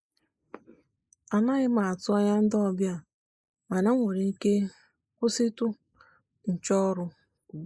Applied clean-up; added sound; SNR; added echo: neural mask model Resemble Enhance denoiser.